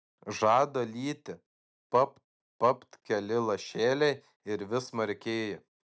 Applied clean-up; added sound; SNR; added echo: none; none; none; none.